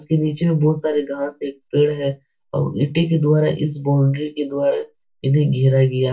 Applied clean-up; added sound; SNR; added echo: none; none; none; reverberation time 0.2 s.